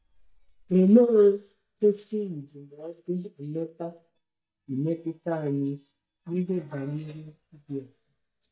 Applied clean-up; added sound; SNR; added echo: neural mask model DeepFilterNet 3.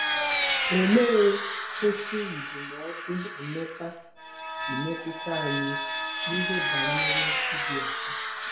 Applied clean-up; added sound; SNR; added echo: none; Vehicle; 0 dB; reverberation time 0.6 s.